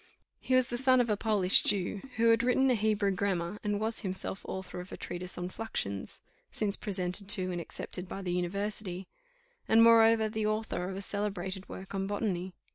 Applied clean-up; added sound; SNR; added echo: none; Drum; 19 dB; none.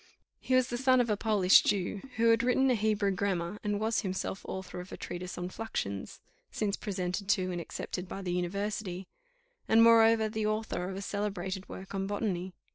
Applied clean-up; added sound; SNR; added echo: neural separator model SepFormer DNS4.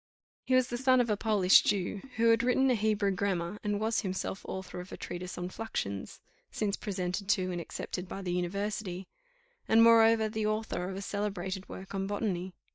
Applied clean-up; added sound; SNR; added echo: neural mask model DeepFilterNet 3.